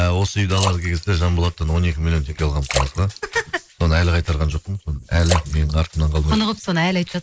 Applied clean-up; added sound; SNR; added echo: neural mask model Resemble Enhance denoiser.